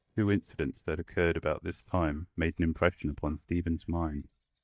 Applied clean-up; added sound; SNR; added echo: neural mask model DeepFilterNet 3.